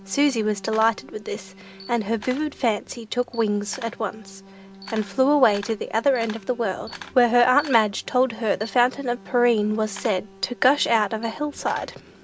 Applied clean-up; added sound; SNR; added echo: none; Alarm + Camera; 19 dB; none.